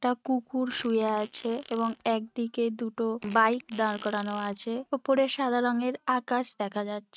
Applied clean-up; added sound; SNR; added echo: neural mask model RNNoise.